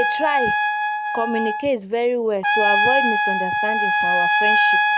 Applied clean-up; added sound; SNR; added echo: none; Trumpet; -5 dB; none.